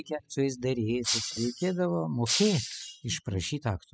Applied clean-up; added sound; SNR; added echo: classical method spectral subtraction.